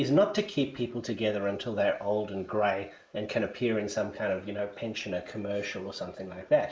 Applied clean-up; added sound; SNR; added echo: neural mask model Resemble Enhance denoiser.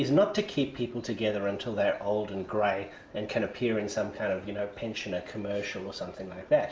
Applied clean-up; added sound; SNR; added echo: none; none; none; none.